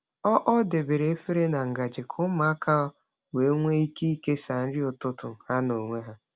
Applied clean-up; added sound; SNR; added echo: none; none; none; none.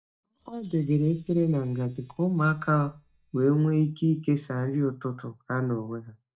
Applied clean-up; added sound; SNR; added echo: neural mask model DeepFilterNet 3.